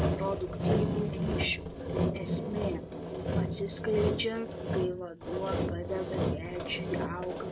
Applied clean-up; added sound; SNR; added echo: none; Sawing; -4 dB; none.